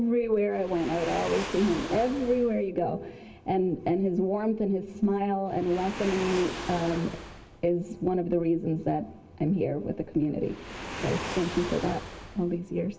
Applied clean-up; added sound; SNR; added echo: none; Waves, surf; 12 dB; none.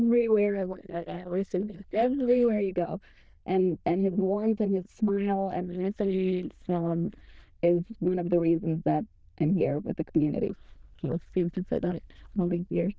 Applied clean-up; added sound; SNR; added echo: neural diffusion model UNIVERSE++.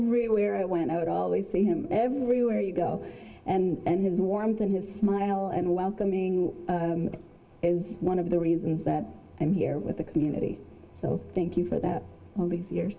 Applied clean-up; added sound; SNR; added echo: none; none; none; none.